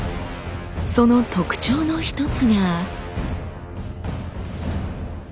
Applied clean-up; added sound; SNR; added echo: none; none; none; none.